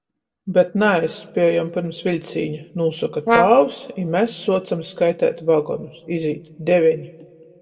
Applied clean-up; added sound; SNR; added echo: neural separator model SepFormer DNS4.